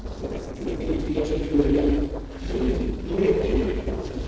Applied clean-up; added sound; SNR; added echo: neural separator model SepFormer DNS4.